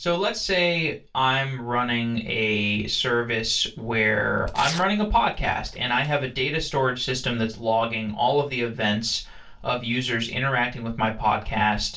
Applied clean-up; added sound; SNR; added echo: neural separator model SepFormer DNS4.